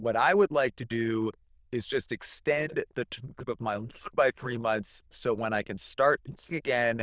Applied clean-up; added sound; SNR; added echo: neural diffusion model UNIVERSE++.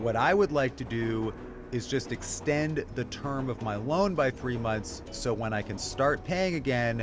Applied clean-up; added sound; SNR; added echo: none; Subway, metro, underground; 15 dB; none.